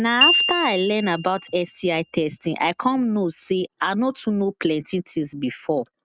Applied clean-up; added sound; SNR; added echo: none; Glockenspiel; 3 dB; none.